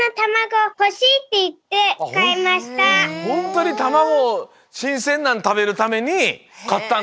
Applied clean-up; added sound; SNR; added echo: none; none; none; none.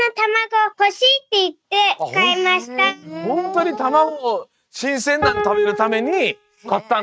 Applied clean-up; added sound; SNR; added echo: neural mask model RNNoise.